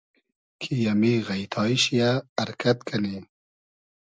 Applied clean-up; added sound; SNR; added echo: none; none; none; none.